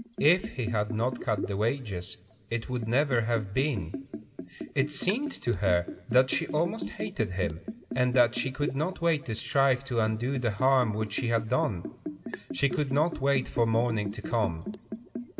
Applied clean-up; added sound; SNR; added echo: none; Liquid; 10 dB; reverberation time 0.9 s.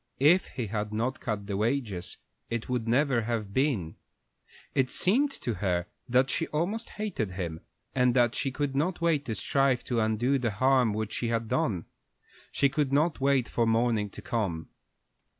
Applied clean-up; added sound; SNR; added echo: none; none; none; none.